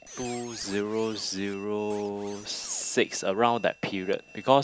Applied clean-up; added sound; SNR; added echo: none; Squeak; 19 dB; none.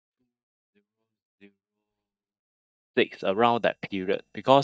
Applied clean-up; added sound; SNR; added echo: neural mask model DeepFilterNet 3.